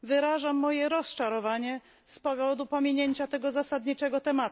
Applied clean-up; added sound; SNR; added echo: none; none; none; none.